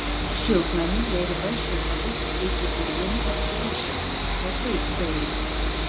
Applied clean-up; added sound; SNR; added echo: none; Train; -5 dB; none.